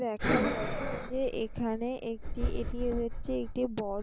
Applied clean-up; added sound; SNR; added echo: none; Breathing; -1 dB; none.